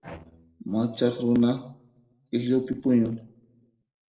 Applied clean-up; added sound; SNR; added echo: neural separator model SepFormer DNS4.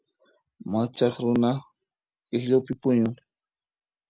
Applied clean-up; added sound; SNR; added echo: none; none; none; none.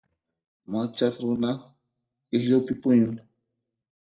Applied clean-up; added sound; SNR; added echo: neural mask model DeepFilterNet 3.